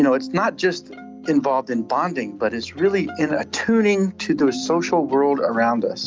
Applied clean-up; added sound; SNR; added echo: none; Bowed string instrument; 17 dB; none.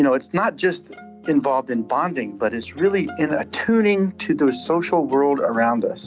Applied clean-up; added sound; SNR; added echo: none; none; none; none.